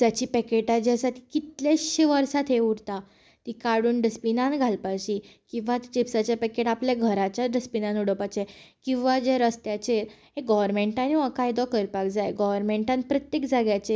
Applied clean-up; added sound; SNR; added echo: none; none; none; none.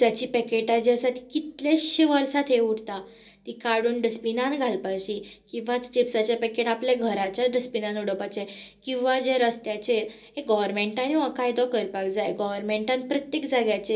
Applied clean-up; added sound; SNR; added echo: none; none; none; reverberation time 0.2 s.